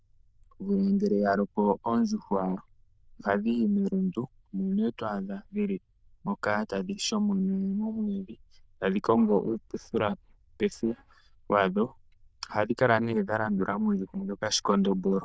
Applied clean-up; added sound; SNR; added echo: neural diffusion model UNIVERSE++.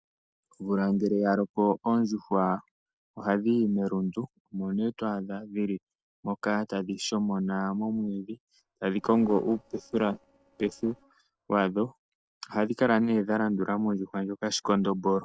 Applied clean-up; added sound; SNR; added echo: neural separator model SepFormer DNS4.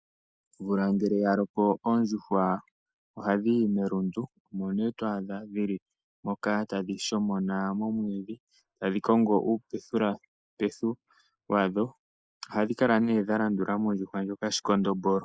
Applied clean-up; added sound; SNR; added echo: neural mask model Resemble Enhance denoiser.